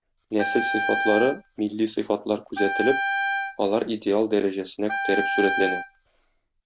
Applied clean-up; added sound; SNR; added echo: none; Wind instrument, woodwind instrument; 3 dB; none.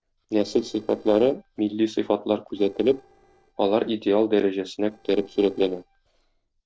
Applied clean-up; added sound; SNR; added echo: neural separator model SepFormer DNS4.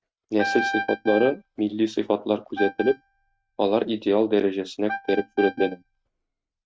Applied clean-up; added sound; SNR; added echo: neural mask model RNNoise.